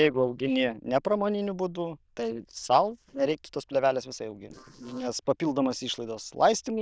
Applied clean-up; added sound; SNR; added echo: neural diffusion model UNIVERSE++.